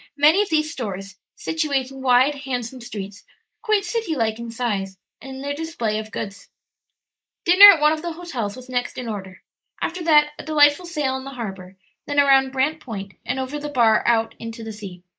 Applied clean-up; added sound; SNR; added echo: neural mask model Resemble Enhance denoiser.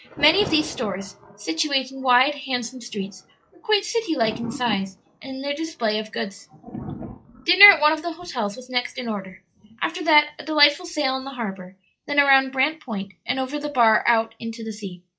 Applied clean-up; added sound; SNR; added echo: classical method log-MMSE.